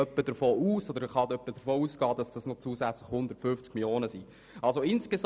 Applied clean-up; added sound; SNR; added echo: none; none; none; none.